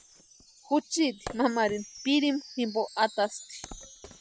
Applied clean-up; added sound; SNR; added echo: none; Wood + Wind chime; 17 dB; none.